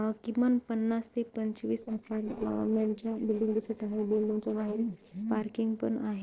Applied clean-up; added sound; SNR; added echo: neural separator model SepFormer DNS4.